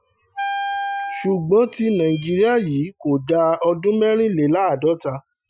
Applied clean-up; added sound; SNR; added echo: classical method Wiener filter.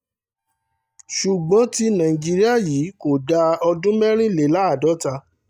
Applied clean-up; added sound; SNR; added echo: neural mask model DeepFilterNet 3.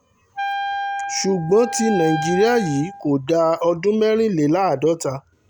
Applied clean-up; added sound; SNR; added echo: none; Wind instrument, woodwind instrument; 7 dB; none.